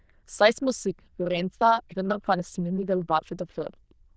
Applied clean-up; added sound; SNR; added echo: neural diffusion model UNIVERSE++.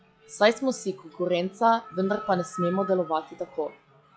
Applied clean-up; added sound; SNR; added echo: classical method log-MMSE.